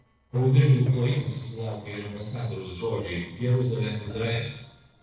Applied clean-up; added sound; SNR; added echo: neural separator model SepFormer DNS4.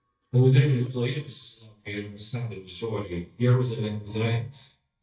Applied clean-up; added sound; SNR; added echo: neural mask model DeepFilterNet 3.